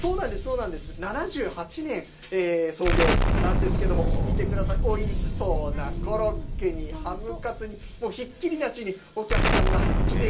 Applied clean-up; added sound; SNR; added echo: none; Explosion; -4 dB; reverberation time 0.2 s.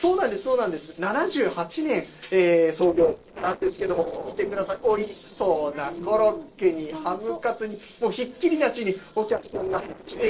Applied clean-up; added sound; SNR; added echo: neural separator model SepFormer DNS4.